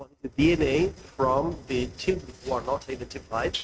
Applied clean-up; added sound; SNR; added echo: neural mask model RNNoise.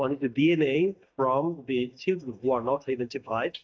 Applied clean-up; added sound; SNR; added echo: neural mask model DeepFilterNet 3.